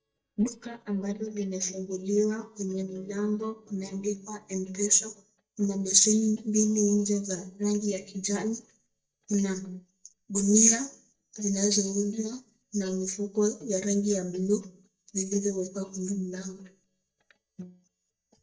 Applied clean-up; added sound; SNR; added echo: neural mask model DeepFilterNet 3.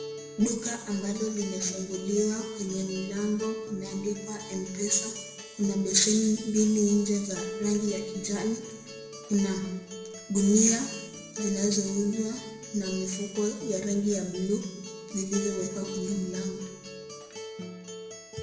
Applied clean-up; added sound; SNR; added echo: none; Acoustic guitar; 11 dB; reverberation time 0.9 s.